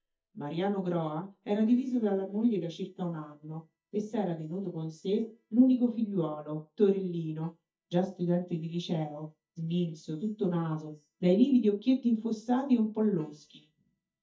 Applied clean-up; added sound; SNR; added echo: neural mask model DeepFilterNet 3.